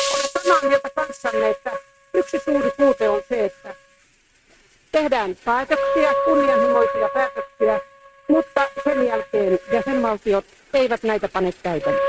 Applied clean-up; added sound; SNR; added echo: neural mask model RNNoise.